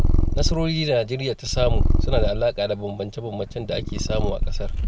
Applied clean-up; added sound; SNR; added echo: none; Purr; -4 dB; none.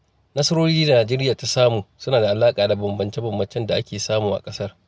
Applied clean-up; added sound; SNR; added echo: none; none; none; none.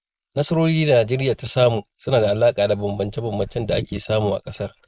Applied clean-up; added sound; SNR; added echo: neural mask model Resemble Enhance denoiser.